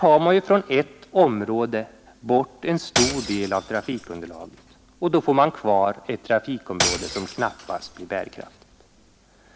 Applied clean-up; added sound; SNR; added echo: none; Shatter / Crushing; 8 dB; none.